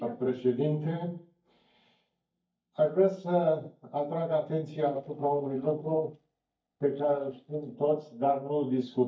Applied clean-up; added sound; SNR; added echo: neural mask model DeepFilterNet 3.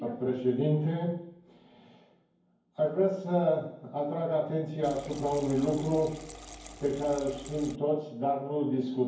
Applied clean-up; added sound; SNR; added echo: none; Liquid; 16 dB; reverberation time 0.9 s.